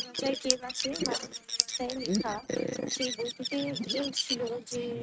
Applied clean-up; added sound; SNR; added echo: neural mask model RNNoise.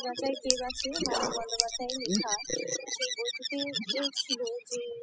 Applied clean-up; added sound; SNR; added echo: classical method spectral subtraction.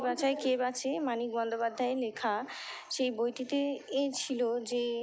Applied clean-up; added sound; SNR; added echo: none; none; none; none.